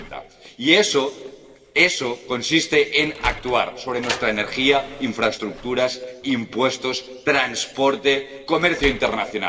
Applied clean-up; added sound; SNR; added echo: none; Sliding door; 17 dB; reverberation time 1.3 s.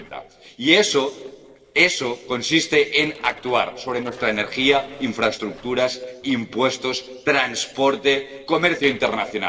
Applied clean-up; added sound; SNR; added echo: neural separator model SepFormer DNS4.